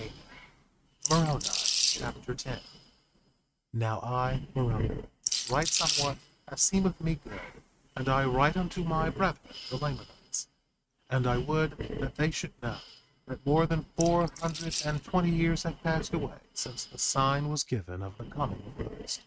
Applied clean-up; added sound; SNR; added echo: neural mask model RNNoise.